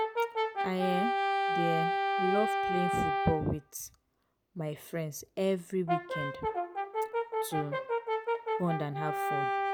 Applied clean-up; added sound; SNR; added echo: none; Brass instrument; -3 dB; none.